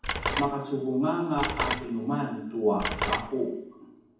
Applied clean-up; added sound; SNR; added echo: none; Telephone; 4 dB; reverberation time 1.2 s.